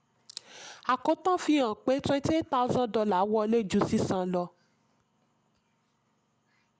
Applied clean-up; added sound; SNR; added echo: none; none; none; none.